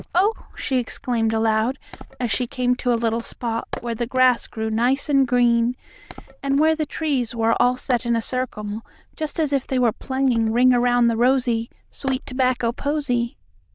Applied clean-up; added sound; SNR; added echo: neural diffusion model UNIVERSE++.